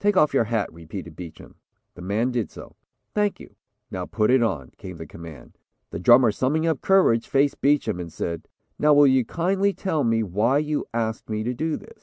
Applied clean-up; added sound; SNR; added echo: none; none; none; none.